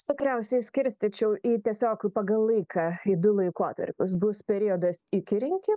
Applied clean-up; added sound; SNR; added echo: neural mask model Resemble Enhance denoiser.